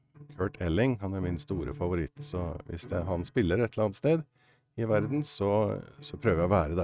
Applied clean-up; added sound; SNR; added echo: neural mask model RNNoise.